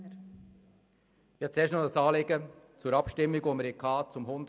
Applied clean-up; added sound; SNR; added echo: none; none; none; none.